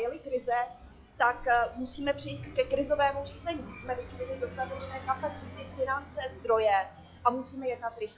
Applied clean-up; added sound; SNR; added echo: classical method log-MMSE.